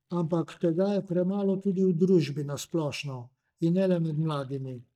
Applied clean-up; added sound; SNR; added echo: neural mask model DeepFilterNet 3.